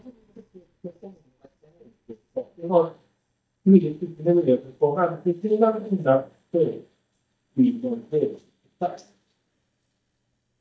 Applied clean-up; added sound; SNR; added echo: neural mask model DeepFilterNet 3.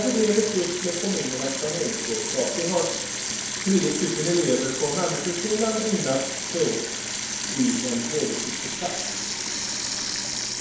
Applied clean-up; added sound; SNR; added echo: none; Sink (filling or washing) / Water tap, faucet; 2 dB; reverberation time 1.0 s.